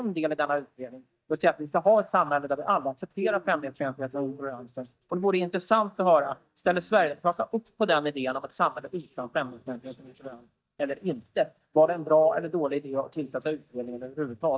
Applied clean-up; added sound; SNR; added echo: neural mask model DeepFilterNet 3.